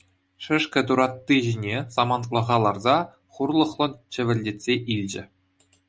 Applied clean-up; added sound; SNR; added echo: none; none; none; none.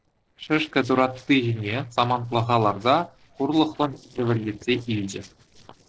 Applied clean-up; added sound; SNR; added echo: neural separator model SepFormer DNS4.